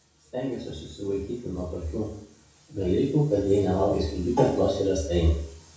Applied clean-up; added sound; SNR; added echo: none; none; none; reverberation time 0.6 s.